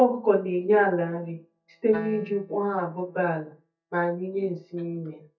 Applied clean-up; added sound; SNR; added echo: neural mask model DeepFilterNet 3.